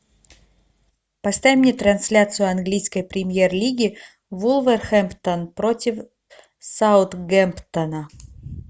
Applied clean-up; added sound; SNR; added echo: none; none; none; none.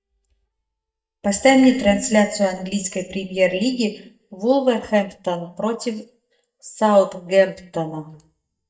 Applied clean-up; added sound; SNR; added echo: neural mask model DeepFilterNet 3.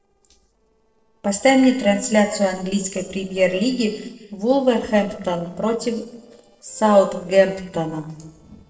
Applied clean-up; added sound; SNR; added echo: neural separator model SepFormer DNS4.